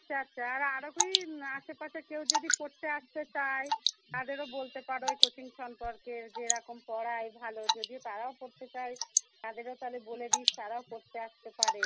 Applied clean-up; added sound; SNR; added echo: none; Drip / Water; -3 dB; none.